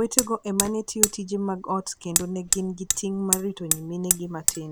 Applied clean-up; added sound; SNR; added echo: none; Hammer; 0 dB; none.